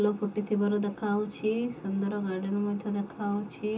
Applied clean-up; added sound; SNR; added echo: none; none; none; reverberation time 0.2 s.